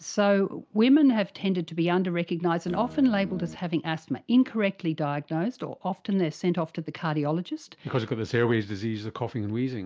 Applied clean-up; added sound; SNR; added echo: none; Guitar; 13 dB; none.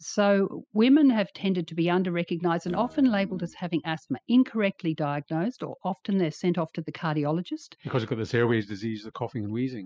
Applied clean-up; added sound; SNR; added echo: classical method spectral subtraction.